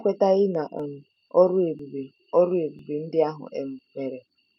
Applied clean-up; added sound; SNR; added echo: none; none; none; none.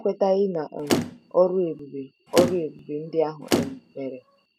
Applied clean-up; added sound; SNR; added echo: none; Motor vehicle (road); 3 dB; none.